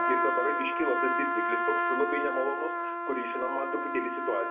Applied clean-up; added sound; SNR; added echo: none; Trumpet; -3 dB; reverberation time 0.2 s.